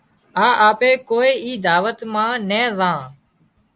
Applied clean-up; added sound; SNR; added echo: none; none; none; none.